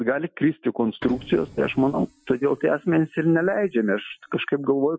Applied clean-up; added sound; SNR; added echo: classical method Wiener filter.